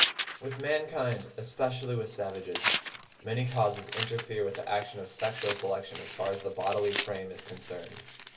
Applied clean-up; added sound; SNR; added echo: none; Tearing; -1 dB; reverberation time 0.2 s.